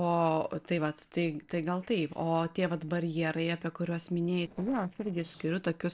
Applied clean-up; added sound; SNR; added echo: neural separator model SepFormer DNS4.